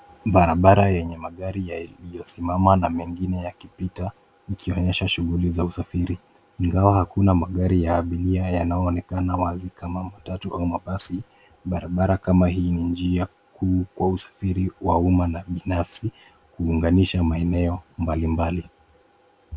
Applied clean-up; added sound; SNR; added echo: none; none; none; none.